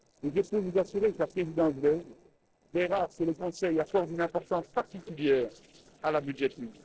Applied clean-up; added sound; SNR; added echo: neural separator model SepFormer DNS4.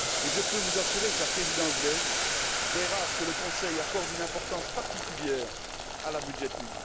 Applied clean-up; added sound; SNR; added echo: none; Boiling; -4 dB; none.